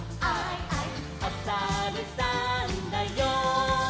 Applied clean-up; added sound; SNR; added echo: none; none; none; none.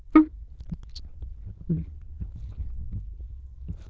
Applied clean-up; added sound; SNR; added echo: neural diffusion model UNIVERSE++.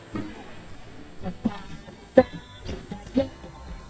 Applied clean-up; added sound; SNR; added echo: neural mask model DeepFilterNet 3.